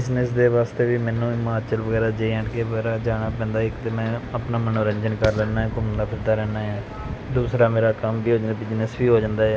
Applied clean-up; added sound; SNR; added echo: none; none; none; none.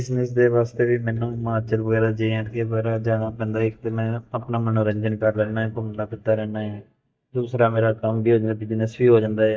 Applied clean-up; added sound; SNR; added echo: neural mask model DeepFilterNet 3.